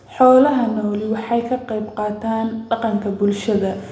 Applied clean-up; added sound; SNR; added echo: none; none; none; reverberation time 0.7 s.